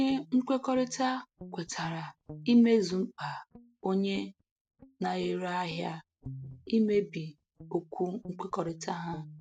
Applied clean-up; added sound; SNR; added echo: neural mask model RNNoise.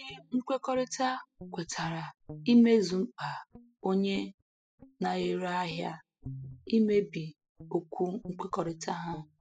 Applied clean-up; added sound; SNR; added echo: classical method spectral subtraction.